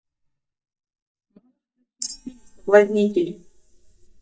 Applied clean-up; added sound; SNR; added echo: neural mask model DeepFilterNet 3.